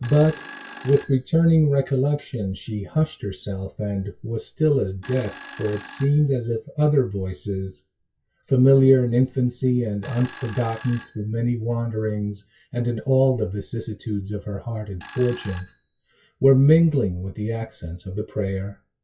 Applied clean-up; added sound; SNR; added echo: classical method WPE with log-MMSE.